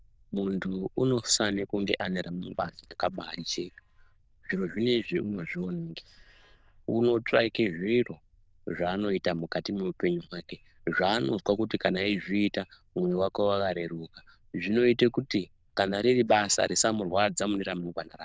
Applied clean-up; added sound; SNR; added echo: neural diffusion model UNIVERSE++.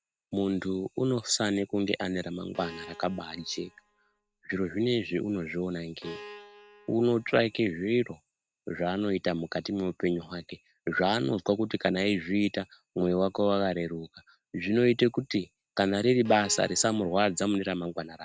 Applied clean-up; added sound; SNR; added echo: none; Bowed string instrument; 19 dB; none.